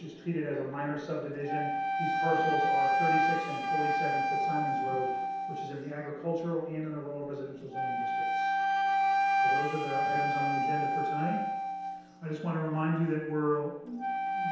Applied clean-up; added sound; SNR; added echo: none; Wind instrument, woodwind instrument; -4 dB; reverberation time 0.9 s.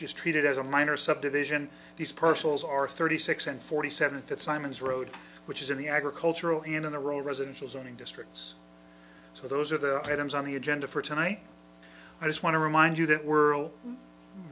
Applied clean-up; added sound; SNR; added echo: none; none; none; none.